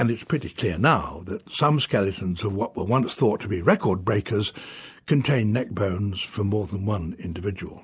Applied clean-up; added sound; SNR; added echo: none; none; none; none.